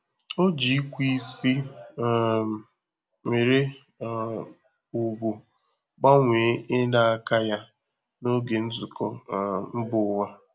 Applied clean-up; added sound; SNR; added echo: none; none; none; none.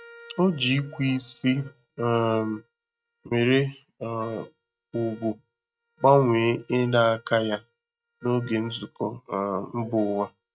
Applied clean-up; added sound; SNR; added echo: neural mask model RNNoise.